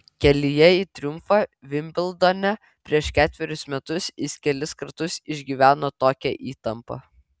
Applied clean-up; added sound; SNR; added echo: none; none; none; none.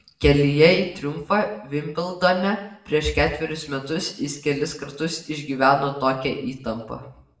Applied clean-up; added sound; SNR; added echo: none; none; none; reverberation time 0.6 s.